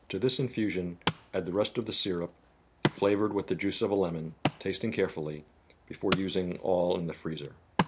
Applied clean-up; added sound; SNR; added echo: none; Wood; 7 dB; none.